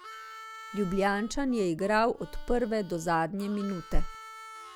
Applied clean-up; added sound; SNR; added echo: none; Harmonica; 18 dB; none.